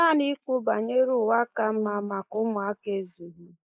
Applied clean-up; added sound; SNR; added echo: neural mask model Resemble Enhance denoiser.